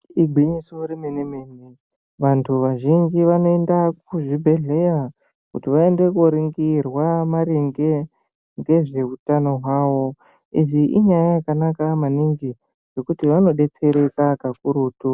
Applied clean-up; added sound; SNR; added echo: none; none; none; none.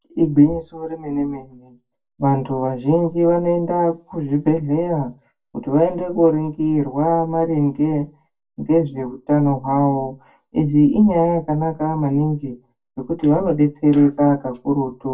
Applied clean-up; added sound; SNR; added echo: none; none; none; reverberation time 0.2 s.